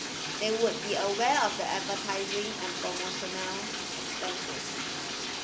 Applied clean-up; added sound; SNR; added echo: none; Bathtub (filling or washing); 2 dB; none.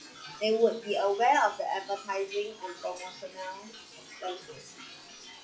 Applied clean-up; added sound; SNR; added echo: classical method log-MMSE.